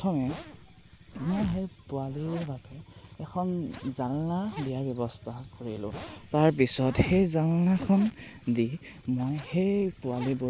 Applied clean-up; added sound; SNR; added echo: none; Zipper (clothing); 16 dB; none.